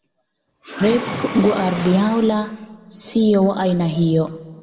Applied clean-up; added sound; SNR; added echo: none; Mechanisms; 11 dB; reverberation time 1.3 s.